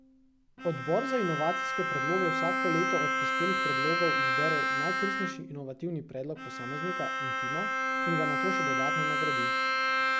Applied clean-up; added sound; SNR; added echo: none; Bowed string instrument; -4 dB; none.